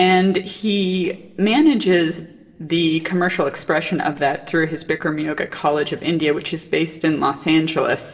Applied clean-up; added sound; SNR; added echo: neural separator model SepFormer DNS4.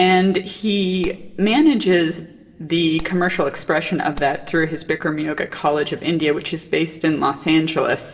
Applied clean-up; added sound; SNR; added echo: none; Clapping; 16 dB; reverberation time 0.8 s.